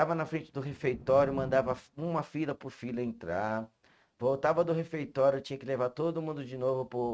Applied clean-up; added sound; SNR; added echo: neural mask model RNNoise.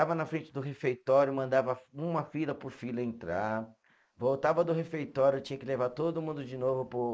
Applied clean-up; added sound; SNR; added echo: neural mask model Resemble Enhance denoiser.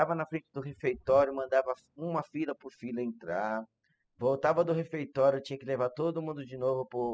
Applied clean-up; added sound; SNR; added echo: classical method spectral subtraction.